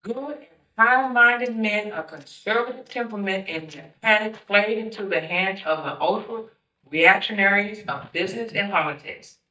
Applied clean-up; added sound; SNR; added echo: neural mask model DeepFilterNet 3.